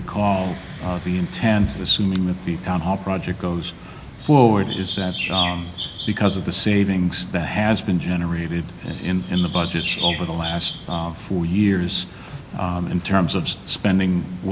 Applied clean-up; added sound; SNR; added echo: none; Chirp, tweet; 8 dB; none.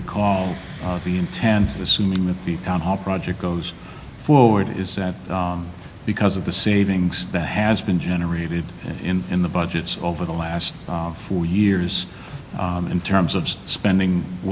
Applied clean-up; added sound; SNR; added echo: none; none; none; none.